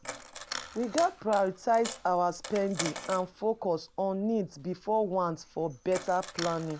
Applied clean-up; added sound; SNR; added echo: none; Coin (dropping); 13 dB; none.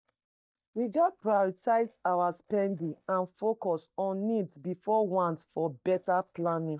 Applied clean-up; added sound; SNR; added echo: neural mask model DeepFilterNet 3.